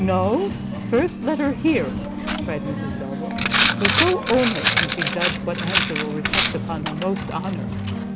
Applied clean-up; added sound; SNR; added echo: none; Coin (dropping); -2 dB; none.